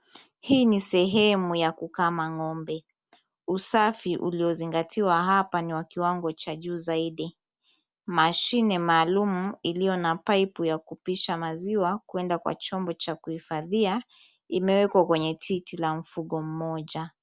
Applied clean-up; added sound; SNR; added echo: none; none; none; none.